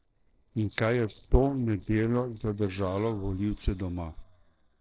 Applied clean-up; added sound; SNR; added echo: neural separator model SepFormer DNS4.